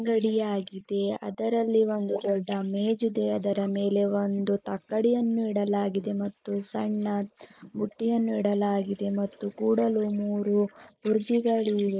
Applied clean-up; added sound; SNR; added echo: neural mask model Resemble Enhance denoiser.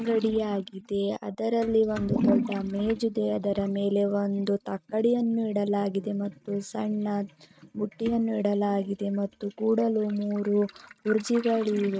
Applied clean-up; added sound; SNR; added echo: neural mask model RNNoise.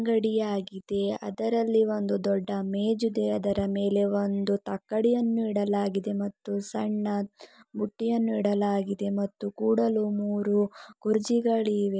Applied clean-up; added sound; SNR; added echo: none; none; none; none.